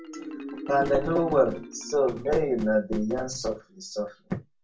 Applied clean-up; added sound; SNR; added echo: none; Marimba, xylophone; 14 dB; reverberation time 0.2 s.